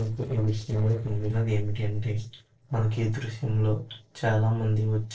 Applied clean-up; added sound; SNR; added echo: neural separator model SepFormer DNS4.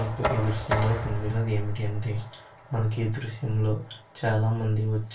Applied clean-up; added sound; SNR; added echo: none; Knock; 9 dB; reverberation time 0.2 s.